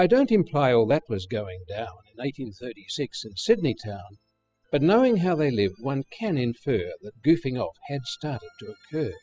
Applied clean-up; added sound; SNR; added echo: classical method spectral subtraction.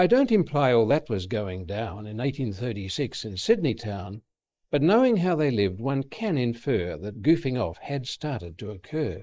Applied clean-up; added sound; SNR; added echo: neural mask model Resemble Enhance denoiser.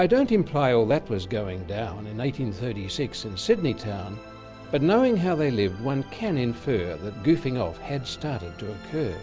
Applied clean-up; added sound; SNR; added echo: none; Musical instrument; 17 dB; none.